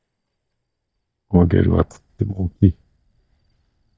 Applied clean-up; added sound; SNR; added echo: neural mask model DeepFilterNet 3.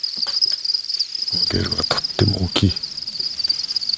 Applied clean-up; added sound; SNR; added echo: neural mask model RNNoise.